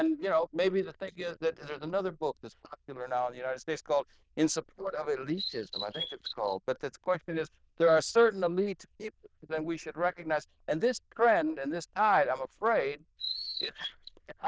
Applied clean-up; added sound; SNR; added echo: neural diffusion model UNIVERSE++.